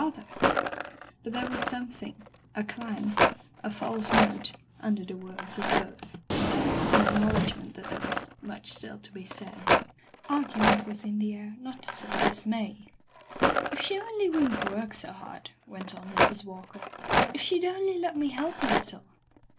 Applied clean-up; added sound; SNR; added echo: none; Rattle + Drawer open or close; -2 dB; none.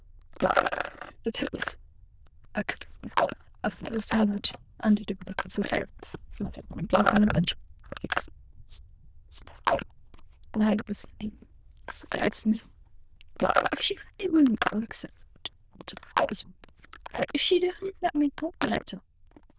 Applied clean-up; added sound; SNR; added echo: neural diffusion model UNIVERSE++.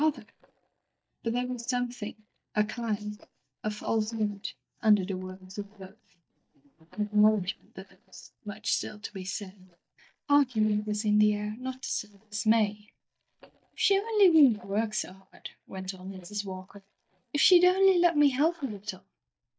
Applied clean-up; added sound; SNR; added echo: neural mask model DeepFilterNet 3.